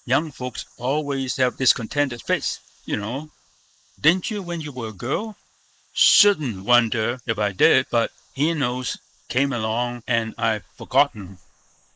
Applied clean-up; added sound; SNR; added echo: neural mask model Resemble Enhance denoiser.